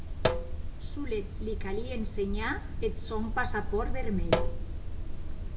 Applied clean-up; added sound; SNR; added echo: none; Sink (filling or washing); -5 dB; reverberation time 0.6 s.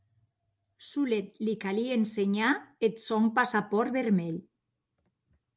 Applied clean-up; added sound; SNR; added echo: none; none; none; none.